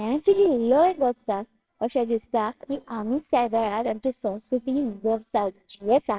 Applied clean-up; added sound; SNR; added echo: neural separator model SepFormer WHAMR!.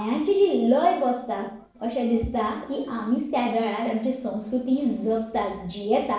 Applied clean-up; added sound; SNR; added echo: neural separator model SepFormer DNS4.